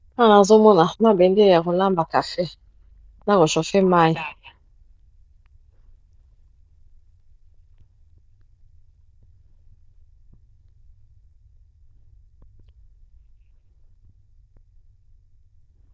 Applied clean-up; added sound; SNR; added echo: neural diffusion model UNIVERSE++.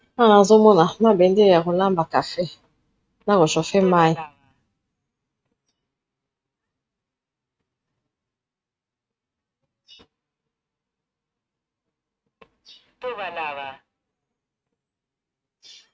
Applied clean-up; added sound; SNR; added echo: neural mask model RNNoise.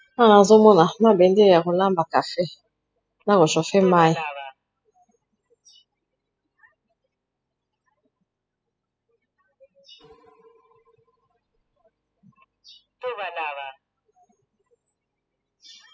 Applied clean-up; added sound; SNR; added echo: classical method spectral subtraction.